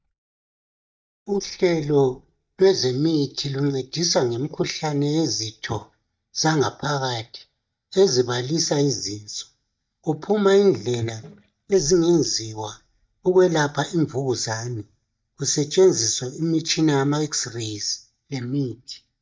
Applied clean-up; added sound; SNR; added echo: neural mask model DeepFilterNet 3.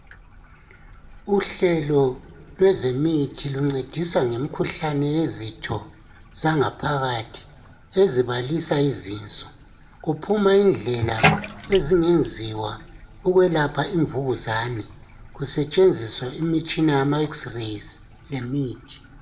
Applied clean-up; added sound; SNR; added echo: none; Bathtub (filling or washing); 12 dB; reverberation time 1.2 s.